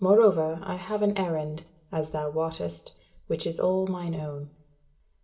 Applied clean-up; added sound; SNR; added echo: none; none; none; reverberation time 0.8 s.